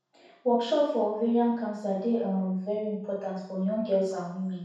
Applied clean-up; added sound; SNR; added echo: none; none; none; reverberation time 0.7 s.